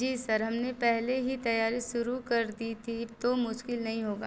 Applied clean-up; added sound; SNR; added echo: none; none; none; none.